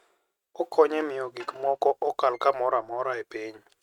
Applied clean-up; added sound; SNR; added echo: neural mask model RNNoise.